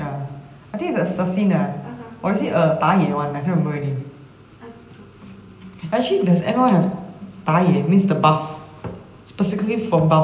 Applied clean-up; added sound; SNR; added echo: none; none; none; reverberation time 0.9 s.